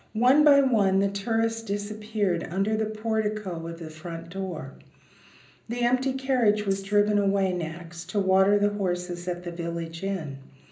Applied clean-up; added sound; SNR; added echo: none; Rattle (instrument); 20 dB; reverberation time 0.5 s.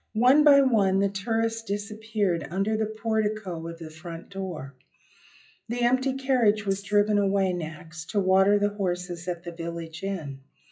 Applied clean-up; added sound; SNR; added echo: classical method WPE with log-MMSE.